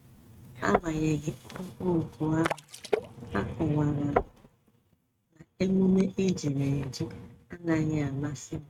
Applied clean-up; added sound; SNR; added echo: neural mask model RNNoise.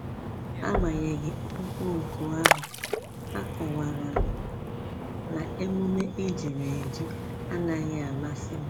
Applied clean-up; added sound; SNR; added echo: none; Splash, splatter + Knock; -1 dB; none.